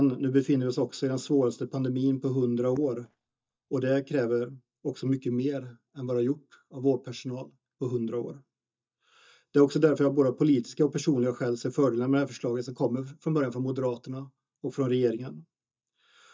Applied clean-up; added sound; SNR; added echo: neural mask model DeepFilterNet 3.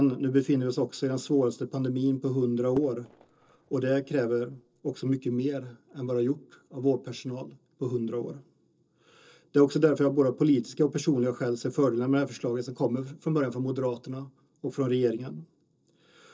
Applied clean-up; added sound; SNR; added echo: neural separator model SepFormer DNS4.